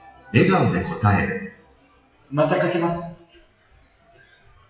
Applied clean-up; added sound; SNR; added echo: classical method WPE with log-MMSE.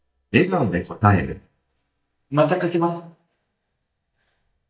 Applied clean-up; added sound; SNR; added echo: neural mask model DeepFilterNet 3.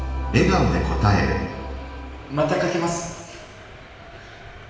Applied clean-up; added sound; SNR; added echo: none; Subway, metro, underground; 18 dB; reverberation time 1.1 s.